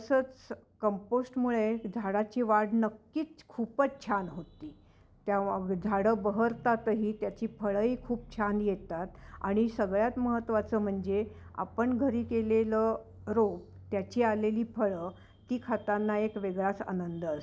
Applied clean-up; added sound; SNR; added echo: none; none; none; none.